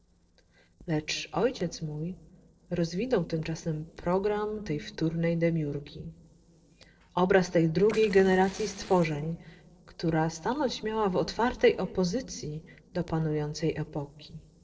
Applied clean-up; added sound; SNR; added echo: neural separator model SepFormer DNS4.